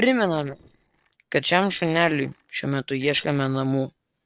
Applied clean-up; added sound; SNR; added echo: neural separator model SepFormer DNS4.